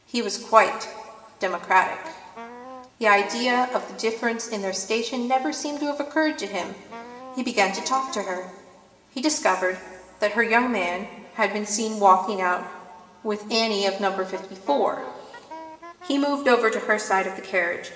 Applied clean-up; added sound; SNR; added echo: none; Wind instrument, woodwind instrument; 17 dB; reverberation time 2.1 s.